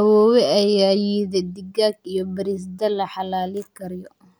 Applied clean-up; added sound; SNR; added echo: none; none; none; none.